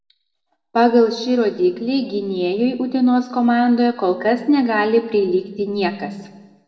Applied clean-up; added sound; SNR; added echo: none; none; none; reverberation time 1.0 s.